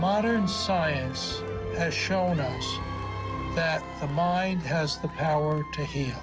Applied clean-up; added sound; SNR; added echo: none; Applause / Crowd / Cheering; 14 dB; none.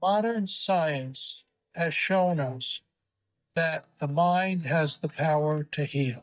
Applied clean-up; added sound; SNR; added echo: neural mask model DeepFilterNet 3.